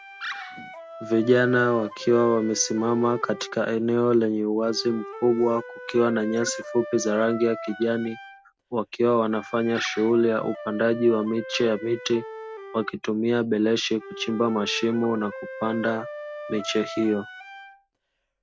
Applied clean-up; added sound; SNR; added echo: none; Animal + Wind instrument, woodwind instrument; 14 dB; none.